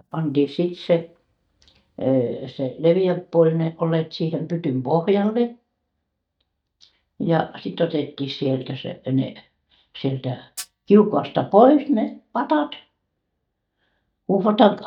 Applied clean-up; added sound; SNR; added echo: neural mask model DeepFilterNet 3.